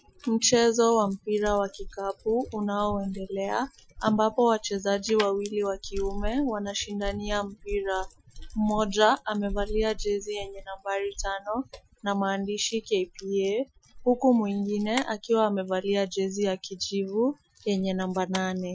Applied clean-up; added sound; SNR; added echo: classical method Wiener filter.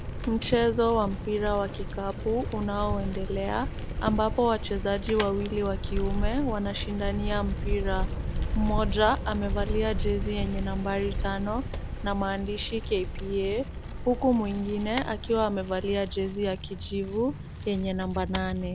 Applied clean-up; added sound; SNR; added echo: none; Bicycle; 3 dB; none.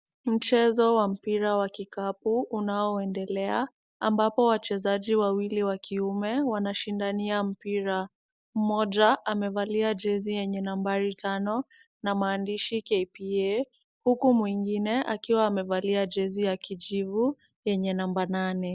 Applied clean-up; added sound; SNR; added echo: none; none; none; none.